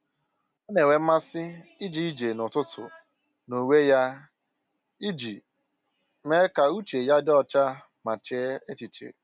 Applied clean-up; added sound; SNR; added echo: none; none; none; none.